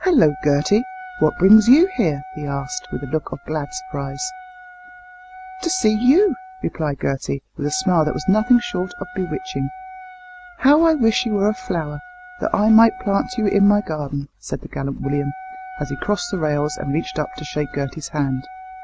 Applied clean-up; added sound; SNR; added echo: none; Wind instrument, woodwind instrument; 17 dB; none.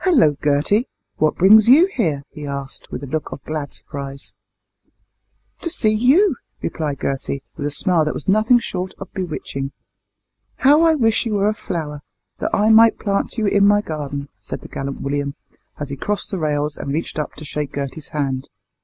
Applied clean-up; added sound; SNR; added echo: neural mask model Resemble Enhance denoiser.